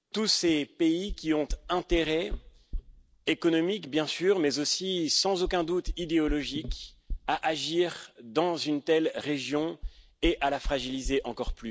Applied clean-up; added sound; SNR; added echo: none; Knock; 11 dB; none.